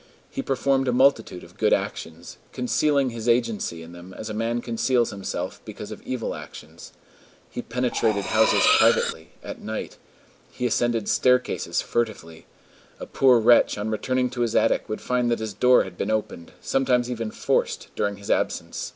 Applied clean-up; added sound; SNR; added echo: none; Cutlery, silverware; 2 dB; none.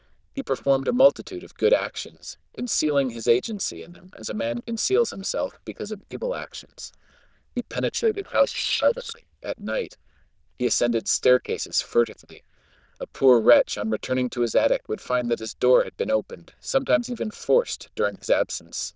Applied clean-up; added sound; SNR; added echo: neural diffusion model UNIVERSE++.